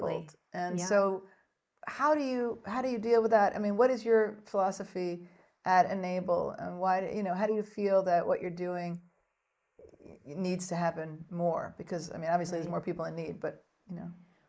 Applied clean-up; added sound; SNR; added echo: neural mask model Resemble Enhance denoiser.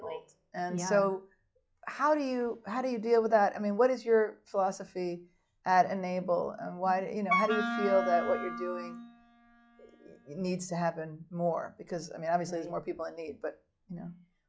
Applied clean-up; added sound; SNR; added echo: classical method log-MMSE.